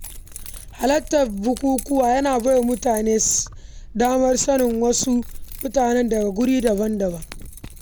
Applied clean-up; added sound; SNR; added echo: none; Keys jangling; 15 dB; none.